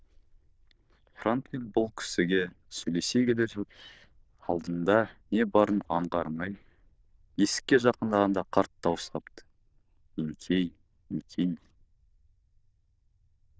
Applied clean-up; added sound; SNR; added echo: neural diffusion model UNIVERSE++.